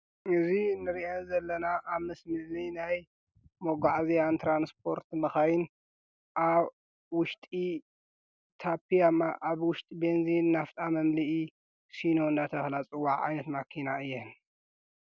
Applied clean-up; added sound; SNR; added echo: none; none; none; none.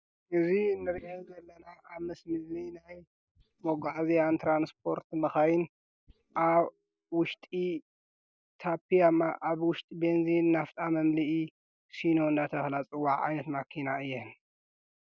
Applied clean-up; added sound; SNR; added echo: neural mask model DeepFilterNet 3.